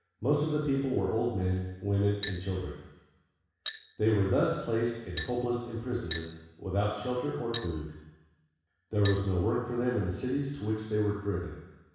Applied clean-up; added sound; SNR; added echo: none; Glass; 15 dB; reverberation time 1.1 s.